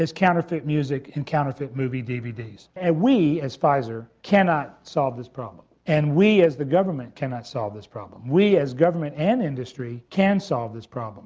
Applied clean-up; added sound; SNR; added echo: none; none; none; none.